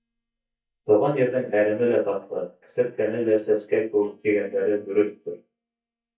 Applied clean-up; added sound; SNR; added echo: neural mask model DeepFilterNet 3.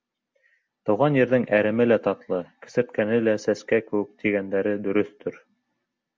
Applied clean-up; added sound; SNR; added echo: none; none; none; none.